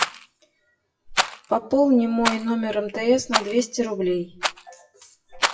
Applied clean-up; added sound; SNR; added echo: classical method WPE with log-MMSE.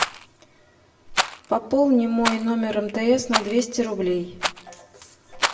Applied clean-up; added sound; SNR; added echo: none; Rattle; 6 dB; reverberation time 0.7 s.